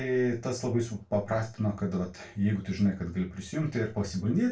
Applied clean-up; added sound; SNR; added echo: none; none; none; reverberation time 0.2 s.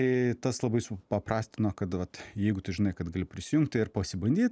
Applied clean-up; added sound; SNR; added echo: none; none; none; none.